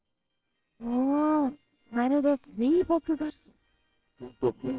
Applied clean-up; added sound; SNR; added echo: neural separator model SepFormer WHAMR!.